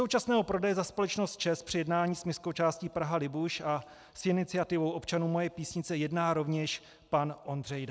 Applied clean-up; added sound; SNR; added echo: none; none; none; none.